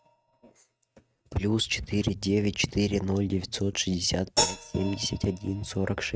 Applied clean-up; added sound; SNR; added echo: neural mask model RNNoise.